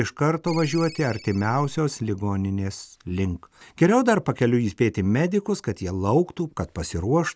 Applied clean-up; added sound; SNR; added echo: none; Ringtone; 16 dB; none.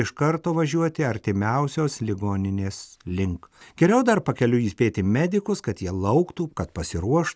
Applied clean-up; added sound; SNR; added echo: none; none; none; none.